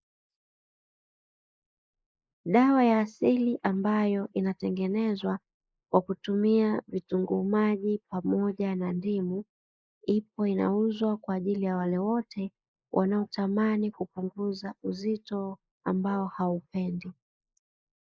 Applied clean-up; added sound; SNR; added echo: neural mask model Resemble Enhance denoiser.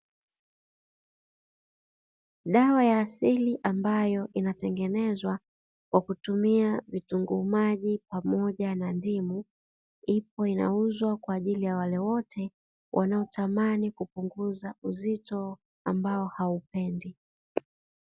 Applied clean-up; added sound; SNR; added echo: none; none; none; none.